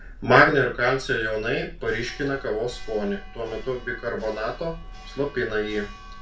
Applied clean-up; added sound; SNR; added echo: none; Church bell; 14 dB; reverberation time 0.3 s.